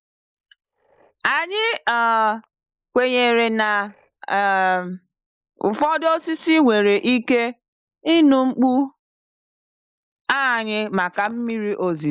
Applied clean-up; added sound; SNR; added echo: neural mask model Resemble Enhance denoiser.